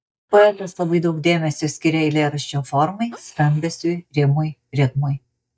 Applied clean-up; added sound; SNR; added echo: neural mask model DeepFilterNet 3.